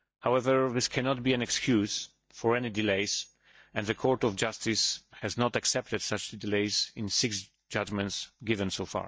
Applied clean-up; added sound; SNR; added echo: neural mask model DeepFilterNet 3.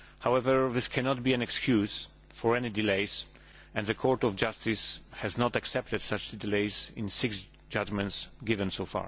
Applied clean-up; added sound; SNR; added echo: none; none; none; none.